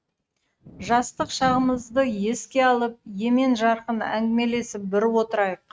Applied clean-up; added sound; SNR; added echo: neural mask model RNNoise.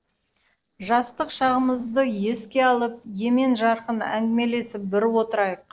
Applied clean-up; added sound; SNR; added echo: neural separator model SepFormer DNS4.